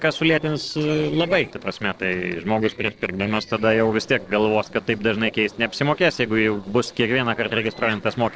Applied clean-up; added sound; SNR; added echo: neural separator model SepFormer DNS4.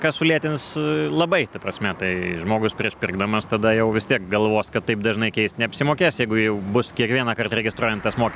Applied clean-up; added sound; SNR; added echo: none; none; none; none.